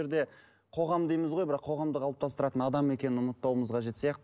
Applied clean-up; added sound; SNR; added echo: none; none; none; none.